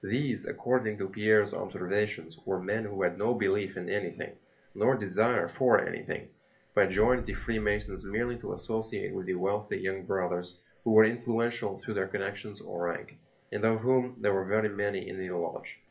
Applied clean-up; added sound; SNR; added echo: none; Boom; 12 dB; reverberation time 0.3 s.